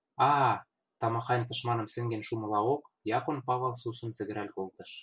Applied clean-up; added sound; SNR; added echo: none; none; none; none.